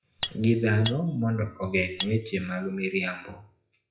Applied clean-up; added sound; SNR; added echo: classical method WPE with log-MMSE.